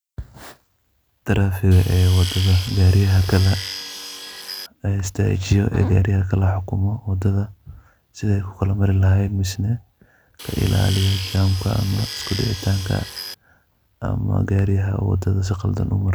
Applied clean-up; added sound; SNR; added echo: none; Tools; 12 dB; none.